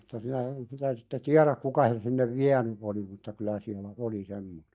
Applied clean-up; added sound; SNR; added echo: neural mask model DeepFilterNet 3.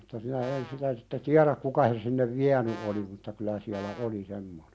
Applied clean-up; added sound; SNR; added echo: none; Brass instrument; 19 dB; none.